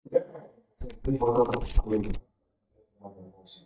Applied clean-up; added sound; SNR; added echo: neural mask model DeepFilterNet 3.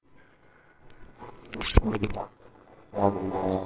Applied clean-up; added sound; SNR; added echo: neural separator model SepFormer WHAMR!.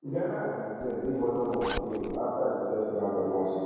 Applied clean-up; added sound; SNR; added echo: none; Zipper (clothing); 11 dB; reverberation time 2.2 s.